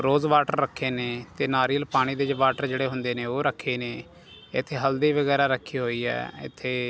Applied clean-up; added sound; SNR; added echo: none; none; none; none.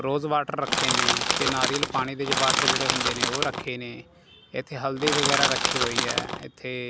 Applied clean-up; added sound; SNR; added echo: none; Crushing; -4 dB; none.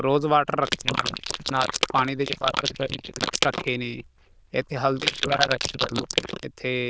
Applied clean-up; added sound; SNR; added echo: neural diffusion model UNIVERSE++.